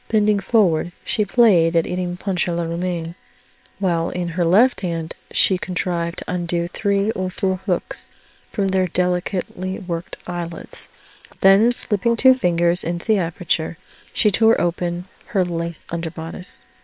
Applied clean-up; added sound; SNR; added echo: neural separator model SepFormer WHAM!.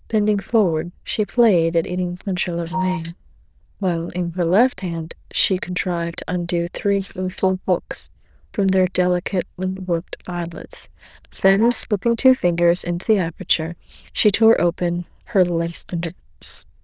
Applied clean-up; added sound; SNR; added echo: neural diffusion model UNIVERSE++.